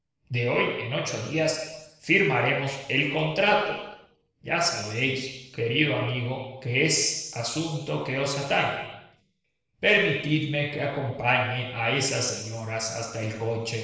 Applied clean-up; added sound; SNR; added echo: none; none; none; reverberation time 1.0 s.